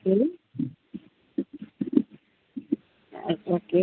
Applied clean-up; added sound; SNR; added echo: none; none; none; none.